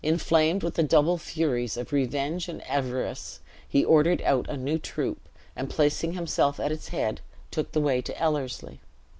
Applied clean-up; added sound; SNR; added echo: none; none; none; none.